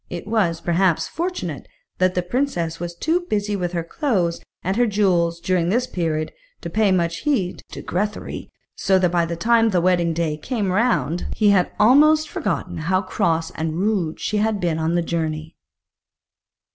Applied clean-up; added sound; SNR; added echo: none; none; none; none.